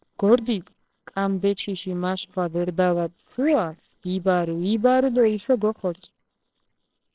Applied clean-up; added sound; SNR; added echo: neural separator model SepFormer WHAMR!.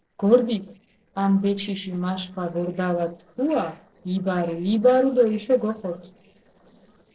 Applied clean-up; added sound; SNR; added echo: neural separator model SepFormer DNS4.